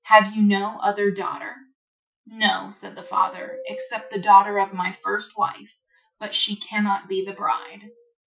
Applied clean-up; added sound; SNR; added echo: classical method Wiener filter.